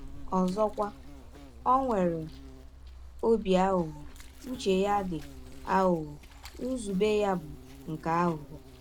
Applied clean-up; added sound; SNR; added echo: none; Insect; 14 dB; none.